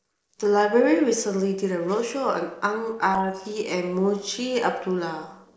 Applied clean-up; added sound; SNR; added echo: neural separator model SepFormer DNS4.